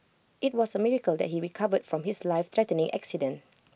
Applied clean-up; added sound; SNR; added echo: none; none; none; none.